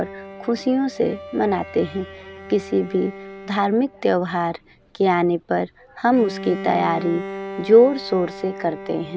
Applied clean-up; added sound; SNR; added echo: none; Bowed string instrument; 14 dB; none.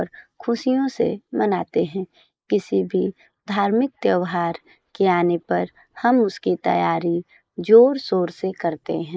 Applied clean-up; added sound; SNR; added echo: neural mask model Resemble Enhance denoiser.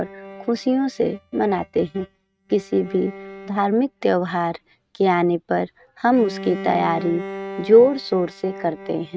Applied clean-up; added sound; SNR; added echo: neural mask model RNNoise.